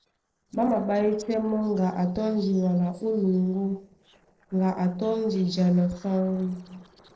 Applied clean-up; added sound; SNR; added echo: neural separator model SepFormer DNS4.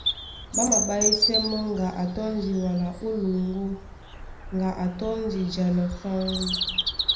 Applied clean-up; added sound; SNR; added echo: none; Bird vocalization, bird call, bird song; 2 dB; reverberation time 0.5 s.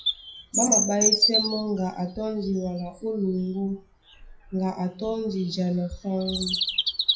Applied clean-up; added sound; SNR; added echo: classical method WPE with log-MMSE.